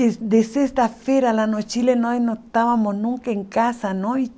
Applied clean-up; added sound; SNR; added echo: none; none; none; none.